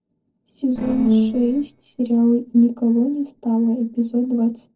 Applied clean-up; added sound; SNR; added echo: neural separator model SepFormer DNS4.